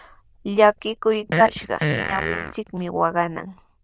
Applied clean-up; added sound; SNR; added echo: neural diffusion model UNIVERSE++.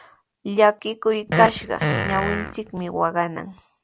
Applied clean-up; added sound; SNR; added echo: none; Fart; 3 dB; none.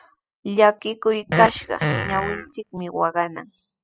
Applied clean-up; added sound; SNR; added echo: classical method spectral subtraction.